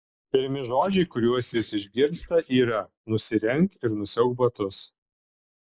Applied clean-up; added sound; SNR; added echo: neural mask model Resemble Enhance denoiser.